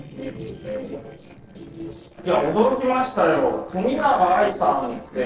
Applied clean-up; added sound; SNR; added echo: neural separator model SepFormer DNS4.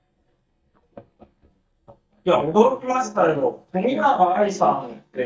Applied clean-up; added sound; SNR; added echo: neural mask model DeepFilterNet 3.